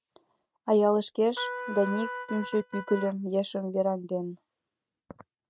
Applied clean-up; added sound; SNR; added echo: neural mask model RNNoise.